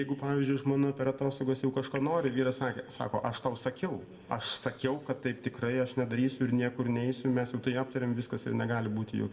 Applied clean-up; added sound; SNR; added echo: none; none; none; reverberation time 1.2 s.